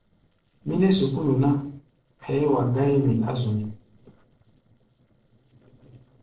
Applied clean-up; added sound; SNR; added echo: neural separator model SepFormer DNS4.